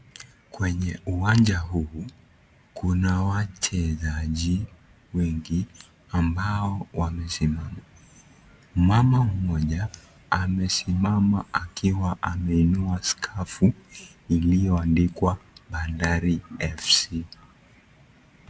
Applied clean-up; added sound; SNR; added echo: none; none; none; none.